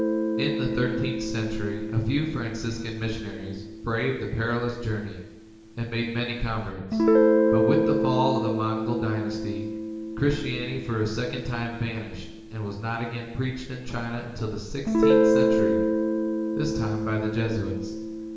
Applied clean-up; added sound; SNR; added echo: none; Guitar; -2 dB; reverberation time 1.1 s.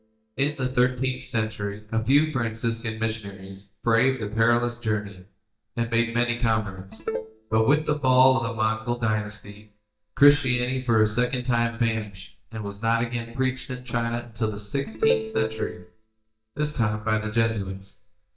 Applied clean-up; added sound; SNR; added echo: neural mask model DeepFilterNet 3.